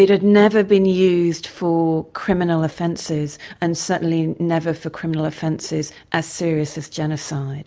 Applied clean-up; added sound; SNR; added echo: none; none; none; none.